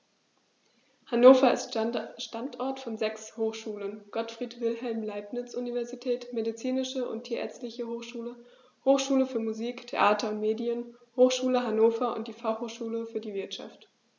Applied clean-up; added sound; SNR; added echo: none; none; none; none.